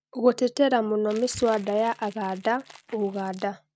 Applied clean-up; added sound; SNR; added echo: neural mask model RNNoise.